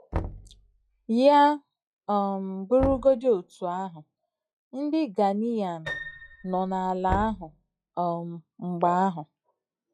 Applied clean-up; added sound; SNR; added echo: classical method log-MMSE.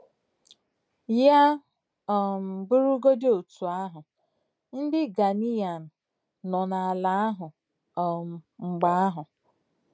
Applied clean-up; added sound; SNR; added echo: none; none; none; none.